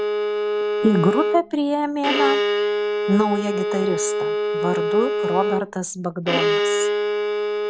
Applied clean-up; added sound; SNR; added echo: none; Bowed string instrument; -2 dB; none.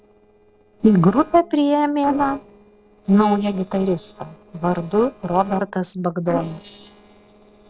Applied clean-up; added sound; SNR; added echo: neural separator model SepFormer DNS4.